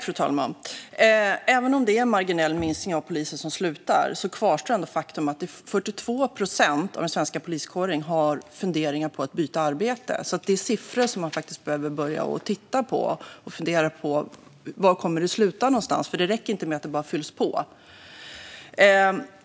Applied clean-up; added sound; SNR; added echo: none; none; none; none.